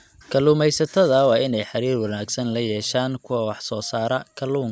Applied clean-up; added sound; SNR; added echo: none; none; none; none.